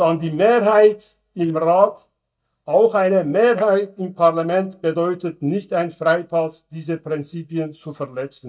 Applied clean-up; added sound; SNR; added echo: neural mask model DeepFilterNet 3.